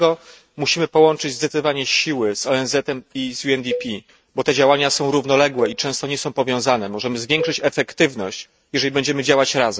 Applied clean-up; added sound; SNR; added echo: neural mask model RNNoise.